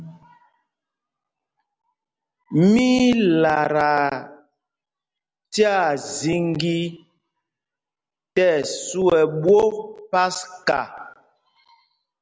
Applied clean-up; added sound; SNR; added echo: none; none; none; none.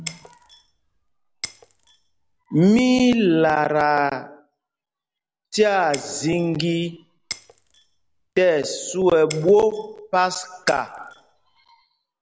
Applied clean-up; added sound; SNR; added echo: none; Shatter; 19 dB; none.